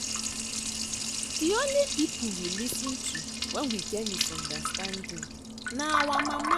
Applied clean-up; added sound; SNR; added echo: none; Liquid; 0 dB; none.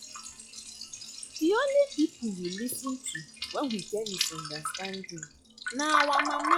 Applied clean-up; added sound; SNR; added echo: classical method log-MMSE.